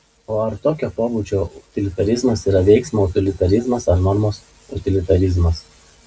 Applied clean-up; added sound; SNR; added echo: none; none; none; none.